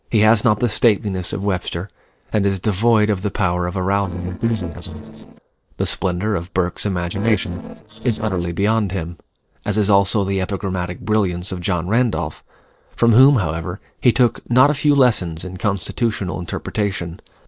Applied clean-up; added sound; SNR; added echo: neural separator model SepFormer DNS4.